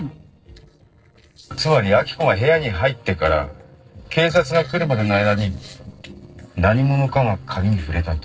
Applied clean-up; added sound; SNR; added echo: neural separator model SepFormer DNS4.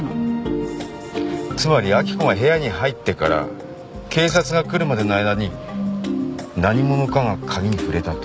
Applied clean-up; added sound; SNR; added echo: none; none; none; none.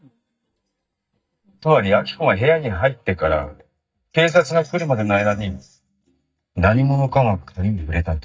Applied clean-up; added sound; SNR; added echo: neural mask model DeepFilterNet 3.